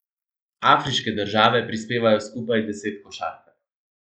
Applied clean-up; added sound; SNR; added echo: neural mask model Resemble Enhance denoiser.